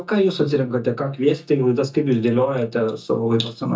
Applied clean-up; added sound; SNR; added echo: neural mask model DeepFilterNet 3.